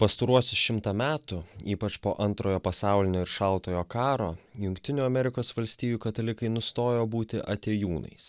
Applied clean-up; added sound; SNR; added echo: none; none; none; none.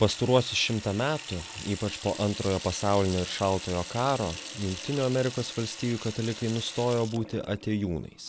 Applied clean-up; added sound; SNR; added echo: none; Sink (filling or washing) / Water tap, faucet; 13 dB; none.